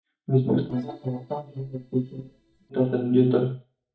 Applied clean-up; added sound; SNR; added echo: neural mask model DeepFilterNet 3.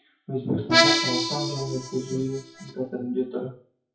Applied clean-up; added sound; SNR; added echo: classical method WPE with log-MMSE.